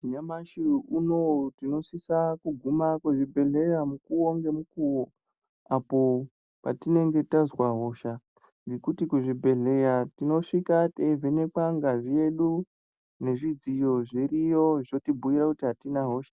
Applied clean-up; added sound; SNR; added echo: none; none; none; none.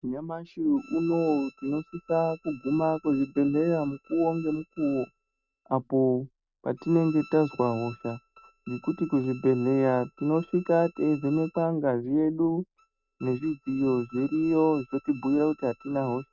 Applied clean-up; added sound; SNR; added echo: neural mask model RNNoise.